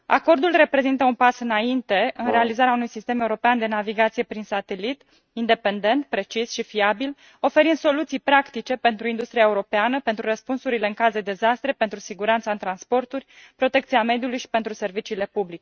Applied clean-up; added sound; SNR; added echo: neural mask model RNNoise.